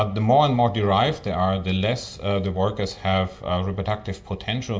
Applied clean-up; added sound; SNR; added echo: none; none; none; reverberation time 0.5 s.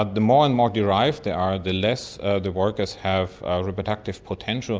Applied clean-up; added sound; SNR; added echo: none; none; none; none.